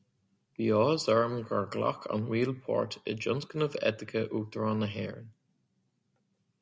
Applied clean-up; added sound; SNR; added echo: none; none; none; none.